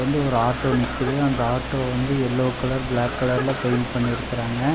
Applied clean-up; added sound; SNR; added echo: none; Water + Cough; 8 dB; none.